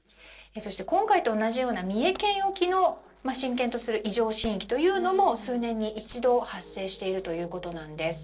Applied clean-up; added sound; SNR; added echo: neural separator model SepFormer DNS4.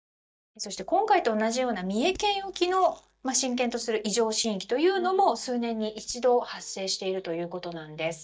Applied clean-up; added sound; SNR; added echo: neural mask model DeepFilterNet 3.